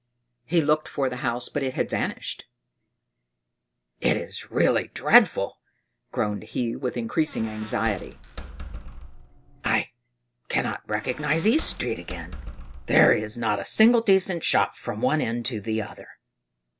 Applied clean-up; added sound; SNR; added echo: none; Squeak; 12 dB; none.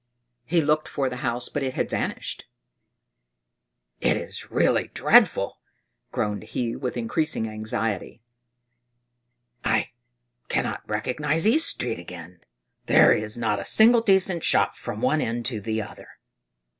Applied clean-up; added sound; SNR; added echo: none; none; none; none.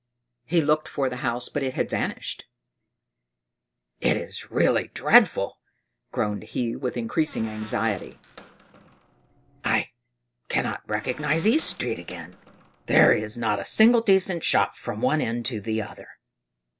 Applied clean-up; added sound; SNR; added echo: neural separator model SepFormer DNS4.